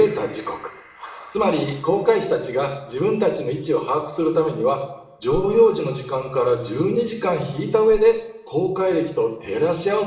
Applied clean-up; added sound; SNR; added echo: none; Whoosh, swoosh, swish; 12 dB; reverberation time 0.8 s.